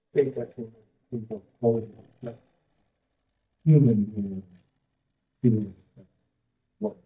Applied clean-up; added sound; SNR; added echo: neural mask model DeepFilterNet 3.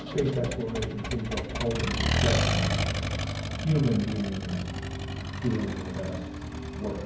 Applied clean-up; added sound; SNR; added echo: none; Accelerating, revving, vroom; 0 dB; reverberation time 0.9 s.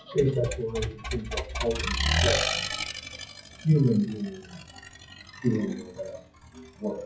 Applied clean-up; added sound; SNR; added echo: classical method WPE with log-MMSE.